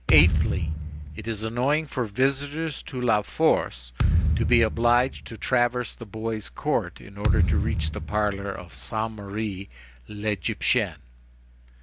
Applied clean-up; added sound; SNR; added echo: none; Thump, thud; 0 dB; none.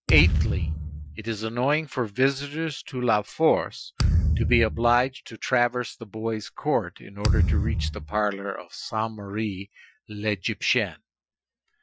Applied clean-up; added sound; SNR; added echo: classical method Wiener filter.